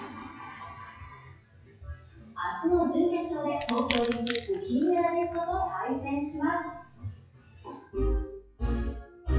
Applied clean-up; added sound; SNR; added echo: classical method WPE with log-MMSE.